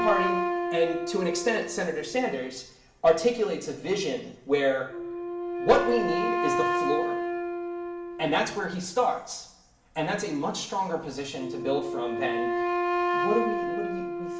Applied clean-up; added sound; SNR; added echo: none; Wind instrument, woodwind instrument; 2 dB; reverberation time 0.8 s.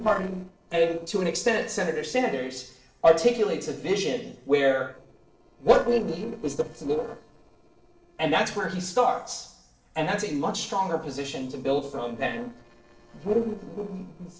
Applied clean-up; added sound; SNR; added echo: neural separator model SepFormer DNS4.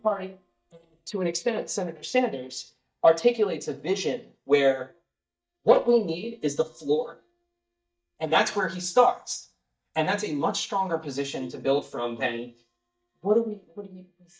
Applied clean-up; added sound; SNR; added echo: neural mask model DeepFilterNet 3.